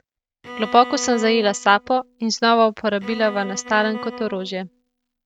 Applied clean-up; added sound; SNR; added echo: neural mask model RNNoise.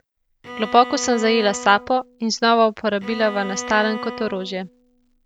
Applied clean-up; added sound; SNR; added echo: none; Bowed string instrument; 14 dB; none.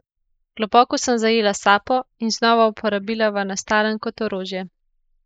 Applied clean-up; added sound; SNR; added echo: neural mask model Resemble Enhance denoiser.